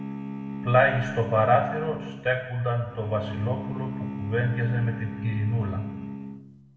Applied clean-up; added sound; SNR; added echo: none; Bowed string instrument; 9 dB; reverberation time 1.1 s.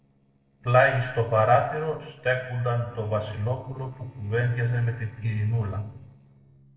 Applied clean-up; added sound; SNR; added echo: neural separator model SepFormer DNS4.